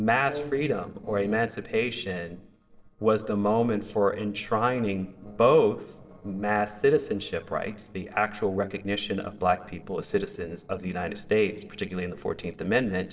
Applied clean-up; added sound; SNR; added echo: neural separator model SepFormer DNS4.